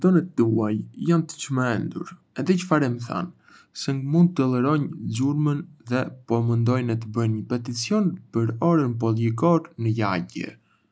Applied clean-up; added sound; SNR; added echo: none; none; none; none.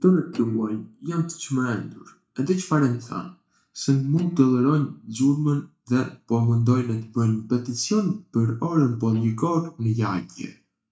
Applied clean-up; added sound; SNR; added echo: neural mask model DeepFilterNet 3.